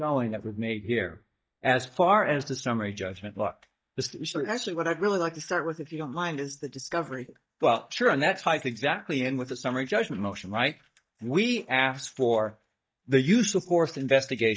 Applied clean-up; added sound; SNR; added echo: neural mask model DeepFilterNet 3.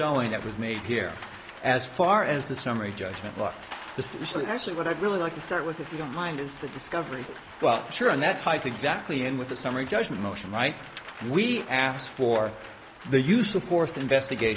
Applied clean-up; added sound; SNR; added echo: none; Rain; 16 dB; none.